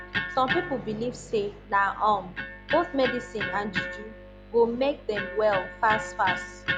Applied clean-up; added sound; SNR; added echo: none; Electric guitar; 7 dB; none.